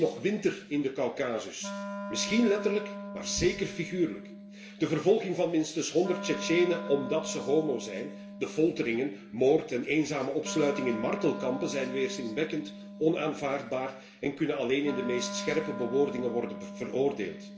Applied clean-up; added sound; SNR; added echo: none; Wind instrument, woodwind instrument; 11 dB; reverberation time 0.7 s.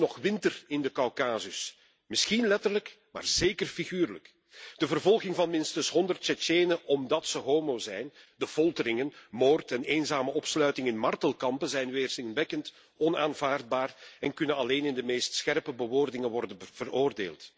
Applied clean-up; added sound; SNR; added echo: none; none; none; none.